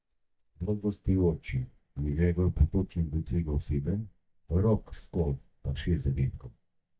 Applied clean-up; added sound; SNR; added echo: neural mask model DeepFilterNet 3.